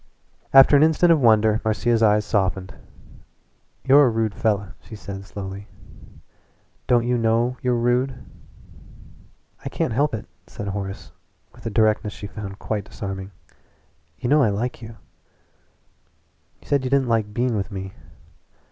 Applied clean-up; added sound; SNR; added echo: none; none; none; none.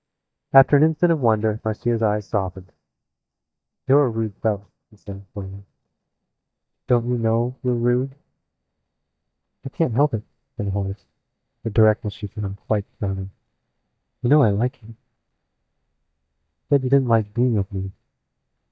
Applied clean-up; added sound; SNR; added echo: neural mask model DeepFilterNet 3.